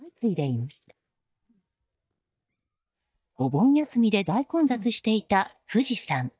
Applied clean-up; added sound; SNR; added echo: neural mask model DeepFilterNet 3.